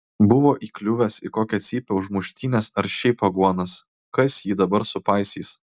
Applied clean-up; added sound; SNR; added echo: none; none; none; none.